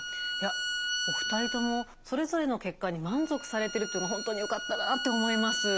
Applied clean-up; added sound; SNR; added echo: none; Bowed string instrument; 3 dB; none.